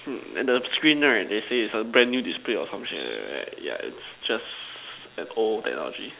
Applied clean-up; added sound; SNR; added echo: none; none; none; none.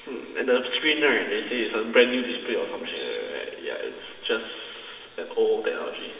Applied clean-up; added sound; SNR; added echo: none; none; none; reverberation time 2.0 s.